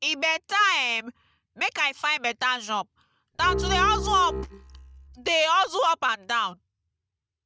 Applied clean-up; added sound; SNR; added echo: neural mask model DeepFilterNet 3.